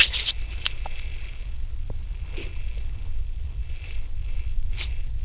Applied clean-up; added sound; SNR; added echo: neural diffusion model UNIVERSE++.